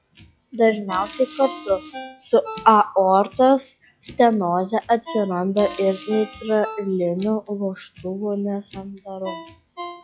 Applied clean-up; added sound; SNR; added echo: classical method log-MMSE.